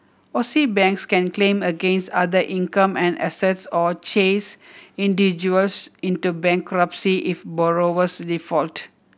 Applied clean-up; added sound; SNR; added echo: none; none; none; none.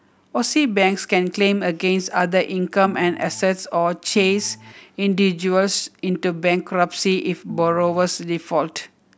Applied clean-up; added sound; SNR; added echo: none; Organ; 19 dB; none.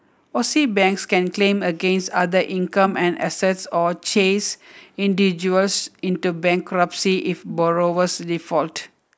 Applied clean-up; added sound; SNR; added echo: neural mask model Resemble Enhance denoiser.